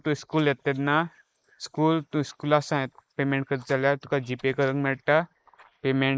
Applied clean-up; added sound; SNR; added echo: neural mask model Resemble Enhance denoiser.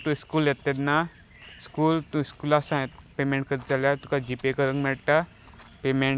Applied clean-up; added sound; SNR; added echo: none; none; none; none.